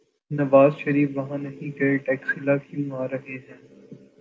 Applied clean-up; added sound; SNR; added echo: none; none; none; none.